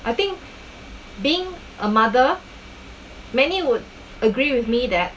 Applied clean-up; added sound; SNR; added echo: none; none; none; none.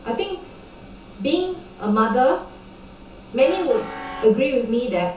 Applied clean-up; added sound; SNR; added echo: none; Train; 18 dB; reverberation time 0.7 s.